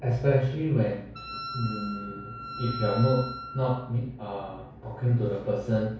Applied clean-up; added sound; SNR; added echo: none; Wind instrument, woodwind instrument; 11 dB; reverberation time 0.6 s.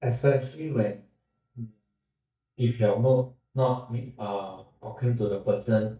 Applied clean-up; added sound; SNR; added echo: neural mask model DeepFilterNet 3.